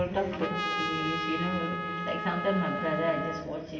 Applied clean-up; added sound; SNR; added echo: none; Trumpet; 3 dB; reverberation time 2.2 s.